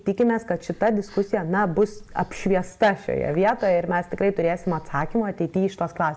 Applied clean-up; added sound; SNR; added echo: none; Breathing; 17 dB; none.